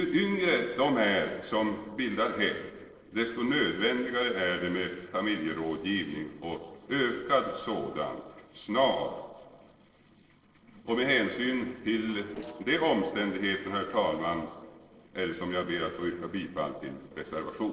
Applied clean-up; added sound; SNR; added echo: neural separator model SepFormer DNS4.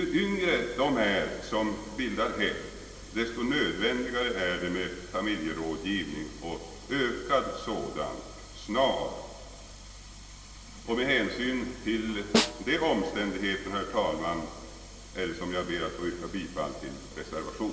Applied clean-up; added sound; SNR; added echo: none; Snare drum; 0 dB; reverberation time 2.2 s.